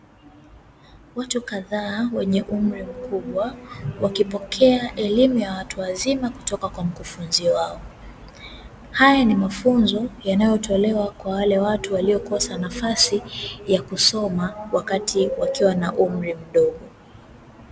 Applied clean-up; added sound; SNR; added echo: none; none; none; none.